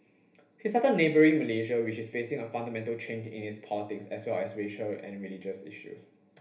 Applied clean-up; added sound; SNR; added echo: none; none; none; reverberation time 0.3 s.